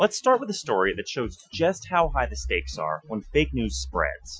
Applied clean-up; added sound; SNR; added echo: classical method Wiener filter.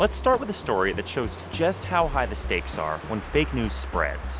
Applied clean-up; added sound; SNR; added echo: none; Wind; 15 dB; none.